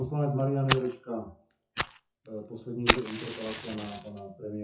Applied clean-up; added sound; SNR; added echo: classical method WPE with log-MMSE.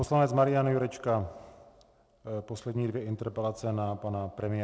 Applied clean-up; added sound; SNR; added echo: none; none; none; none.